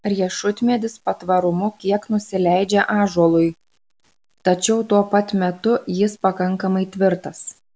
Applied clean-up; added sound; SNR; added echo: none; none; none; none.